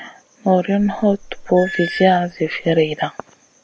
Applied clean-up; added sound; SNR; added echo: none; Squeak / Screech; 14 dB; none.